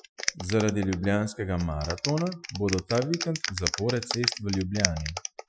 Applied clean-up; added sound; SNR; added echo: classical method Wiener filter.